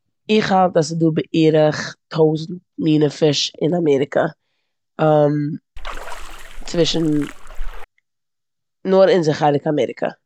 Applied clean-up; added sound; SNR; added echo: none; Splash, splatter; 7 dB; none.